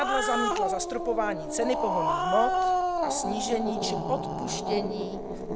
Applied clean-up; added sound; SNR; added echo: none; Growling; -2 dB; none.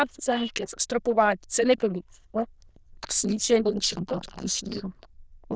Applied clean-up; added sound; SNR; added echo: neural diffusion model UNIVERSE++.